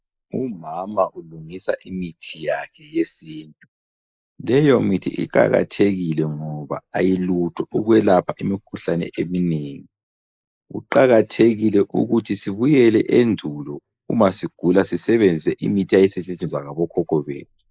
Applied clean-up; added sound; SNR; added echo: neural mask model Resemble Enhance denoiser.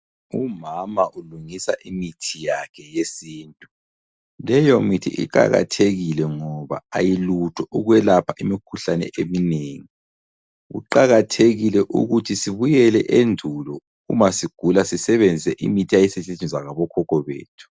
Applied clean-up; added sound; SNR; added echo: none; none; none; none.